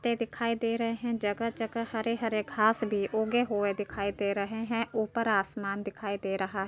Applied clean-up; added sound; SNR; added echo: none; none; none; none.